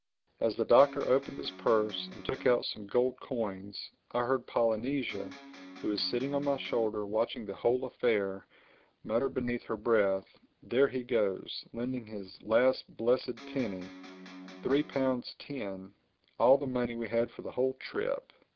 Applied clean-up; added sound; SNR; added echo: none; Electric guitar; 15 dB; none.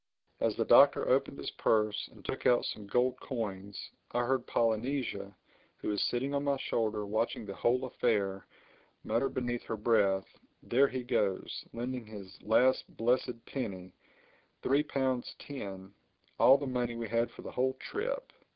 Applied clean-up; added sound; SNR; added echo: none; none; none; none.